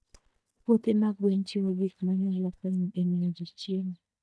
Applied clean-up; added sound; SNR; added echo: neural mask model DeepFilterNet 3.